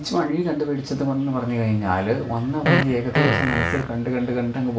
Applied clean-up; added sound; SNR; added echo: none; Fart; 0 dB; reverberation time 0.3 s.